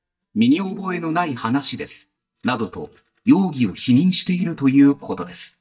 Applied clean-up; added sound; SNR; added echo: neural mask model DeepFilterNet 3.